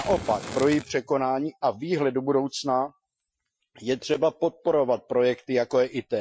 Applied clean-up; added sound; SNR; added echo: classical method Wiener filter.